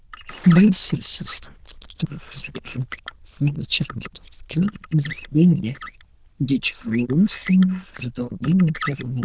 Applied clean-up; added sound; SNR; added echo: neural diffusion model UNIVERSE++.